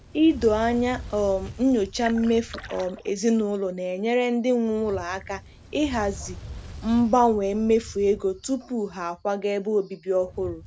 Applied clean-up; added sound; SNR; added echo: none; Fire + Splash, splatter; 17 dB; none.